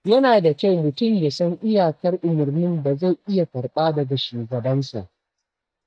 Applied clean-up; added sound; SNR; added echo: neural mask model DeepFilterNet 3.